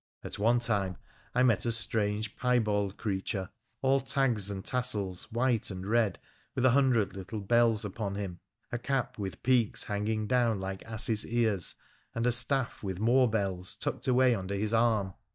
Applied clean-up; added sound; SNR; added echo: neural mask model DeepFilterNet 3.